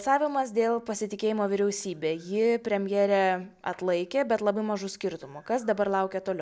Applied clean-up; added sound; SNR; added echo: none; none; none; none.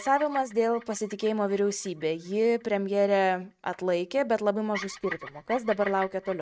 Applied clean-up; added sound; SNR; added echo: neural mask model RNNoise.